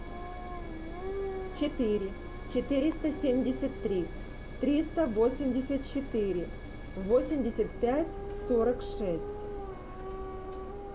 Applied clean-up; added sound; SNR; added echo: none; Engine + Dog; 7 dB; none.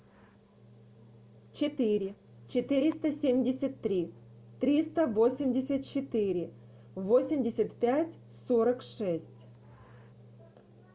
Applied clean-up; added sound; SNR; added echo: none; none; none; none.